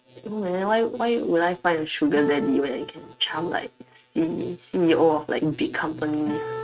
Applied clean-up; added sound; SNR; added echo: neural mask model RNNoise.